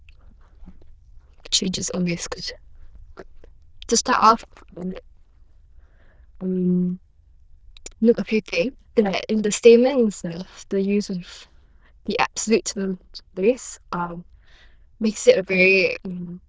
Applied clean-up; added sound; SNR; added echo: neural diffusion model UNIVERSE++.